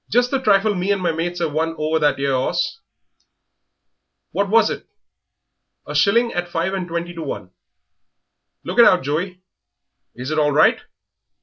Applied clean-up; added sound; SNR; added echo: none; none; none; none.